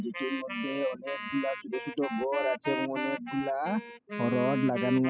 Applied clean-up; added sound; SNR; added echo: classical method spectral subtraction.